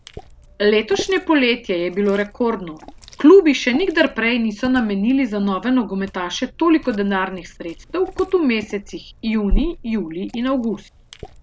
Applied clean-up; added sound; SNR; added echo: none; Liquid; 13 dB; none.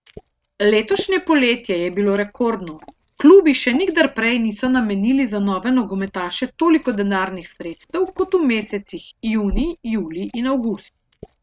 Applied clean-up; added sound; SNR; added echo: neural mask model RNNoise.